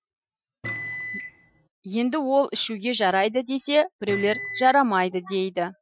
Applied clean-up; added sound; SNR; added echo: classical method Wiener filter.